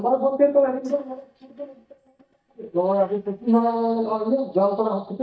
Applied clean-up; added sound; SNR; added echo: neural mask model DeepFilterNet 3.